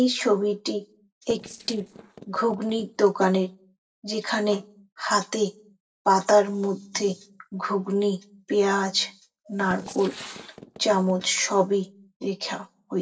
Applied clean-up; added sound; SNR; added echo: neural separator model SepFormer DNS4.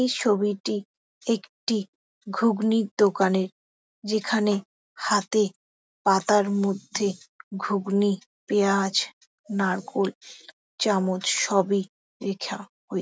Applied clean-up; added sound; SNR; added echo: none; none; none; none.